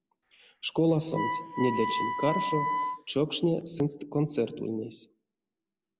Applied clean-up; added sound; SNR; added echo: none; Wind instrument, woodwind instrument; 3 dB; none.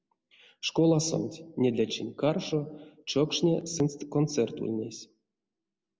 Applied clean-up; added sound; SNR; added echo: none; none; none; none.